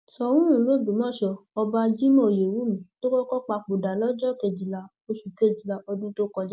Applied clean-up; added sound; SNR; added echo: none; none; none; none.